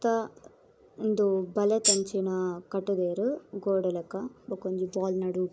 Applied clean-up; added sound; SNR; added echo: none; Tambourine; -4 dB; none.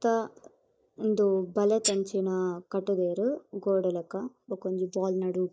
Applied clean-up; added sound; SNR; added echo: neural mask model DeepFilterNet 3.